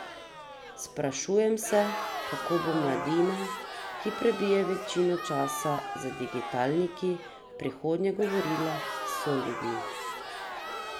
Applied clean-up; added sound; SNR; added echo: none; Brass instrument + Crowd; 6 dB; none.